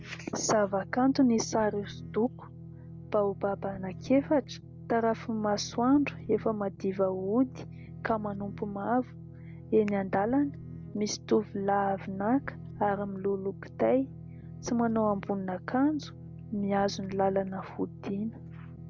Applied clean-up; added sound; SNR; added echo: none; Guitar; 14 dB; none.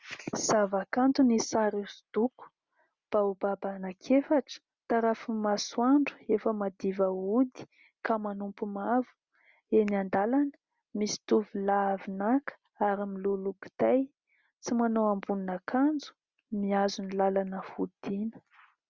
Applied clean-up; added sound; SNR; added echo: none; none; none; none.